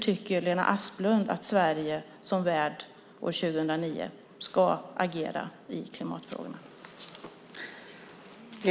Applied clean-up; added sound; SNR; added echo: none; none; none; none.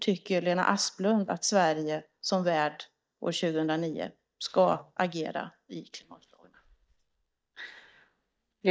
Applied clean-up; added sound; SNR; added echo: neural mask model DeepFilterNet 3.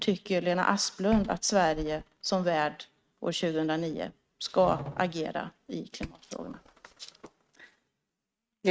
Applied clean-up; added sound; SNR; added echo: neural mask model RNNoise.